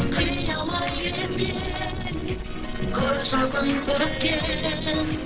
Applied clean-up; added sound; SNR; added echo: neural separator model SepFormer DNS4.